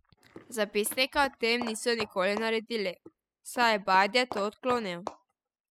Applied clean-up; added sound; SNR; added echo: classical method spectral subtraction.